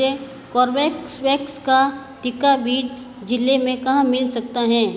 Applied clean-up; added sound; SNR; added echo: none; none; none; none.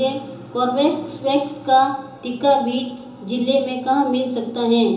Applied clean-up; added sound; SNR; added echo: none; none; none; reverberation time 0.6 s.